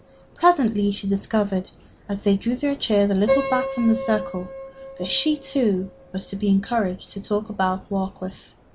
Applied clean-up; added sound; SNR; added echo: none; Piano; 10 dB; none.